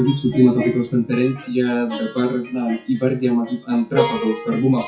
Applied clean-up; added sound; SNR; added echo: classical method WPE with log-MMSE.